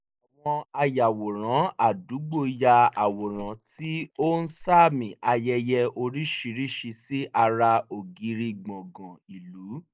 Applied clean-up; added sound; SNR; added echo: neural mask model Resemble Enhance denoiser.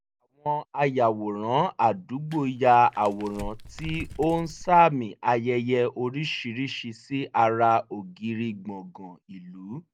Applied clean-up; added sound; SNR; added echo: none; Crumpling, crinkling; 15 dB; none.